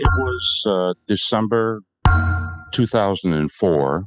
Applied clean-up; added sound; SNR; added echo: classical method spectral subtraction.